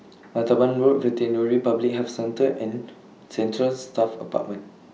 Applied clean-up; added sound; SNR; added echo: none; none; none; none.